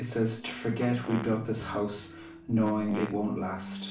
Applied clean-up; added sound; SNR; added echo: none; Fart; 14 dB; reverberation time 0.4 s.